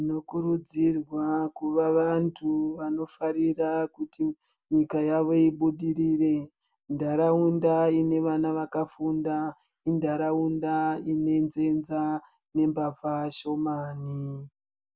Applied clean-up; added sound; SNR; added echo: none; none; none; none.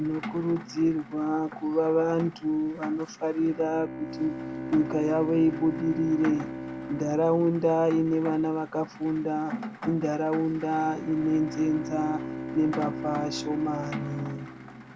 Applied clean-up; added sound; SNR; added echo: none; Bowed string instrument + Rain; 10 dB; none.